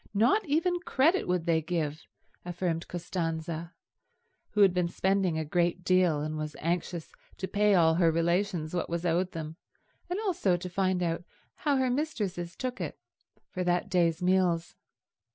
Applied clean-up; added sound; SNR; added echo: none; none; none; none.